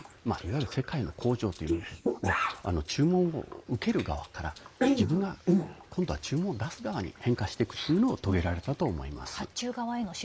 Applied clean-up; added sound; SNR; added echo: neural mask model Resemble Enhance denoiser.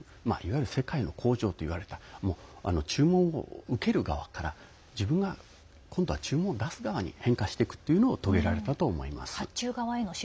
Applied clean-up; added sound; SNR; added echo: none; none; none; none.